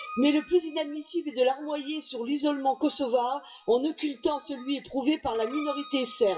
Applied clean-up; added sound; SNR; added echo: classical method WPE with log-MMSE.